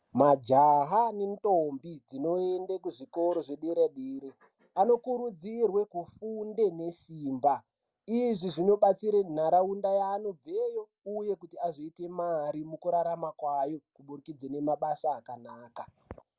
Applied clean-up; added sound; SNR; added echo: none; none; none; none.